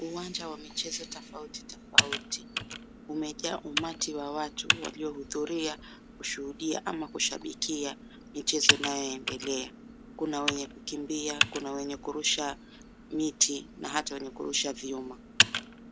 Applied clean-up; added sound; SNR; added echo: none; Computer keyboard; 0 dB; none.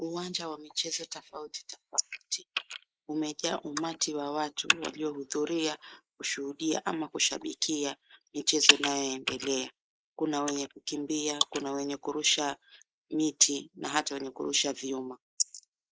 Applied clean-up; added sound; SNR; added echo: neural mask model Resemble Enhance denoiser.